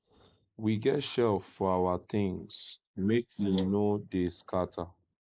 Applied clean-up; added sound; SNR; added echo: neural mask model Resemble Enhance denoiser.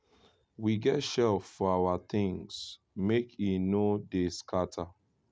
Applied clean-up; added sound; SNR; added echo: none; none; none; none.